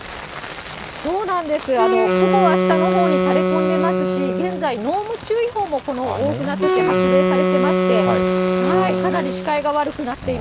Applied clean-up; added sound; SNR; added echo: none; Wind instrument, woodwind instrument; -3 dB; none.